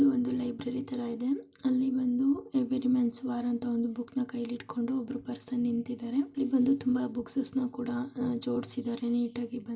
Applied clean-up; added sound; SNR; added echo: none; none; none; none.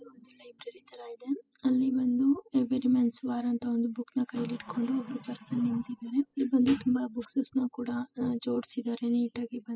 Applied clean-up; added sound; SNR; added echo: classical method spectral subtraction.